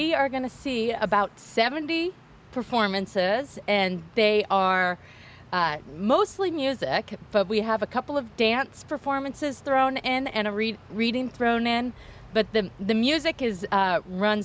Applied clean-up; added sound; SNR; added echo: none; none; none; none.